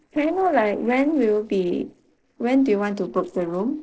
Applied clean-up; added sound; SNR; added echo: neural separator model SepFormer DNS4.